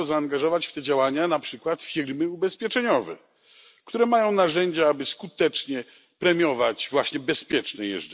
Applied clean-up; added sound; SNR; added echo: none; none; none; none.